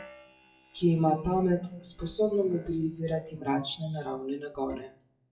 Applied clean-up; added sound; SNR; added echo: classical method WPE with log-MMSE.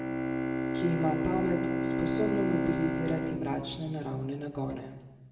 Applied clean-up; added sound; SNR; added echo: none; Bowed string instrument; -2 dB; reverberation time 0.9 s.